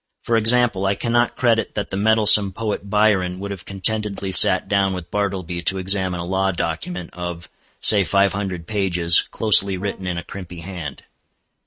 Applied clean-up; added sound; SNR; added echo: neural mask model RNNoise.